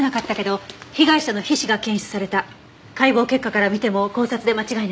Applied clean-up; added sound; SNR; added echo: none; none; none; none.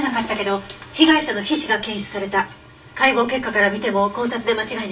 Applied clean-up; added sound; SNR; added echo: none; Gong; 19 dB; reverberation time 0.2 s.